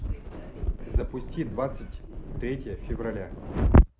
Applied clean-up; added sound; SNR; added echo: none; none; none; none.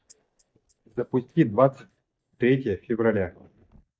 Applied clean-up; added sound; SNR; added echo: neural mask model DeepFilterNet 3.